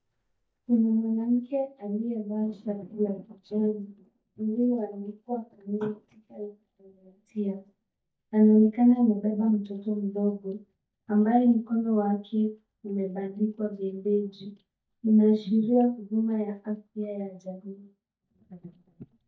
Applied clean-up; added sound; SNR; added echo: neural mask model DeepFilterNet 3.